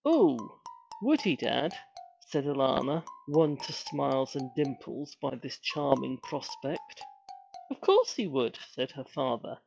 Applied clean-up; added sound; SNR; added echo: classical method log-MMSE.